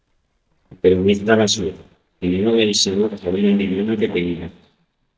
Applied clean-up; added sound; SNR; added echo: neural mask model DeepFilterNet 3.